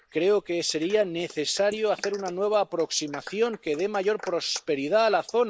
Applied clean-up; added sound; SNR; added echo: neural mask model Resemble Enhance denoiser.